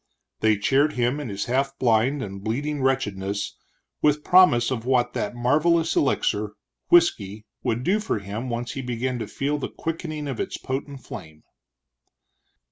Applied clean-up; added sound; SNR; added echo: none; none; none; none.